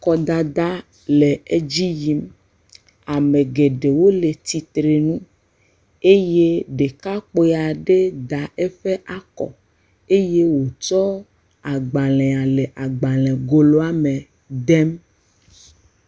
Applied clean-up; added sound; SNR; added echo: none; none; none; none.